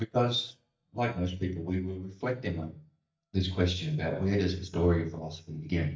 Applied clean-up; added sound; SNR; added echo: neural mask model DeepFilterNet 3.